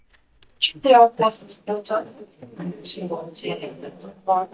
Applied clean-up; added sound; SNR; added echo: neural mask model DeepFilterNet 3.